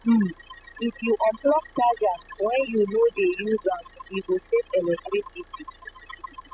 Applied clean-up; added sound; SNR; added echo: classical method spectral subtraction.